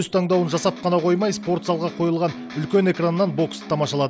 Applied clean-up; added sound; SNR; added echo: none; Electric guitar; 14 dB; none.